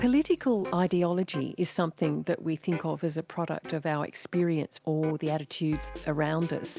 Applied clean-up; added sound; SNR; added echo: none; none; none; none.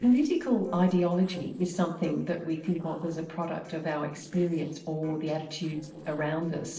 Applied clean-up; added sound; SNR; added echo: neural separator model SepFormer DNS4.